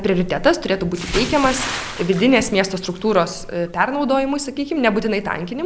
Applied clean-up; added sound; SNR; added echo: none; Bathtub (filling or washing) / Splash, splatter; 14 dB; none.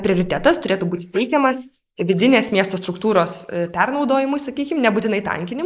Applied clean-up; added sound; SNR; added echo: neural mask model Resemble Enhance denoiser.